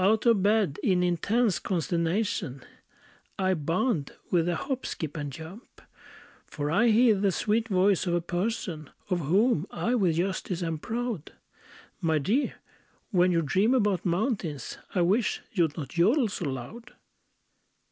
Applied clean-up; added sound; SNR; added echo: none; none; none; none.